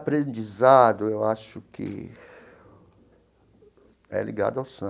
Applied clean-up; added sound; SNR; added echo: none; none; none; none.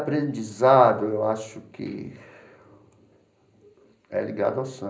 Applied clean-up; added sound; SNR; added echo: none; none; none; reverberation time 0.5 s.